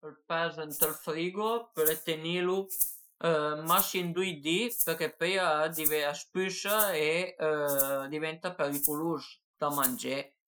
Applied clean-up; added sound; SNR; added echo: classical method Wiener filter.